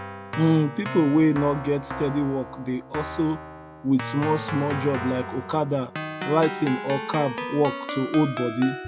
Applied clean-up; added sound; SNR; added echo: none; Keyboard (musical); 9 dB; none.